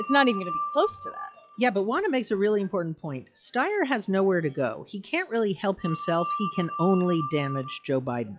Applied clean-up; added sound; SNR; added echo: classical method log-MMSE.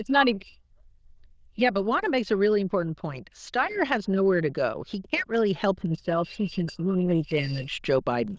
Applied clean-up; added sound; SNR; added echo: neural diffusion model UNIVERSE++.